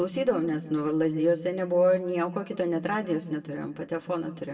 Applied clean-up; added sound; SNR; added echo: none; none; none; reverberation time 0.9 s.